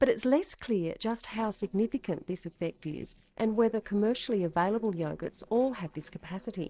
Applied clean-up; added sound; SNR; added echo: neural separator model SepFormer DNS4.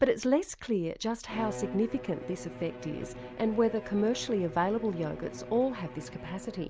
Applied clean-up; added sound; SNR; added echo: none; Bowed string instrument; 12 dB; none.